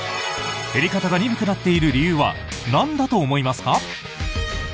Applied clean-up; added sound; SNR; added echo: none; none; none; none.